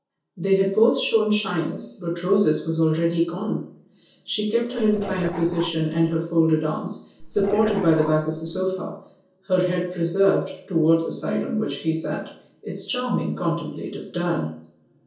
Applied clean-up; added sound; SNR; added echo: none; Dog; 11 dB; reverberation time 0.6 s.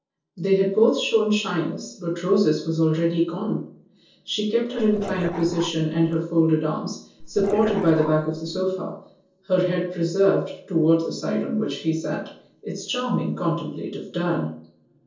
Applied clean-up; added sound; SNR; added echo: neural separator model SepFormer DNS4.